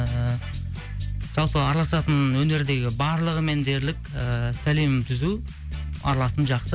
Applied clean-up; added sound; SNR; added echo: none; none; none; none.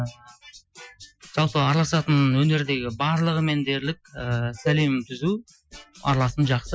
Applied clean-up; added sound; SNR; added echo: classical method Wiener filter.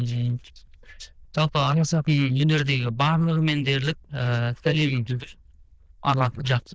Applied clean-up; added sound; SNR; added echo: neural diffusion model UNIVERSE++.